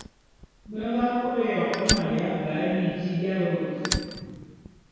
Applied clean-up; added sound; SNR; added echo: none; Fire; 7 dB; reverberation time 2.0 s.